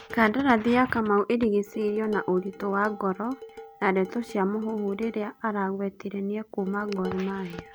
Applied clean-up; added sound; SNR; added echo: none; Dishes, pots, and pans; 19 dB; none.